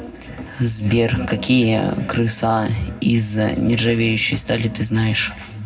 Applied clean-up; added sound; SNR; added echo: none; none; none; reverberation time 0.3 s.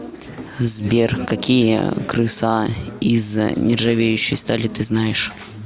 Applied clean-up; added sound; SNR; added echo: none; none; none; none.